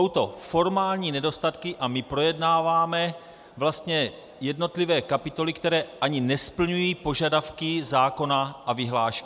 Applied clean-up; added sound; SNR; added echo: none; none; none; none.